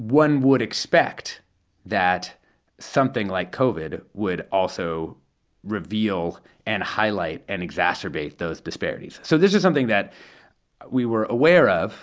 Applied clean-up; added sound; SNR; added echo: none; none; none; none.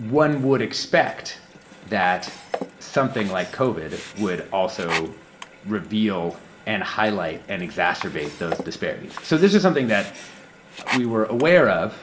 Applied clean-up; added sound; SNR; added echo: none; Sink (filling or washing); 14 dB; reverberation time 0.6 s.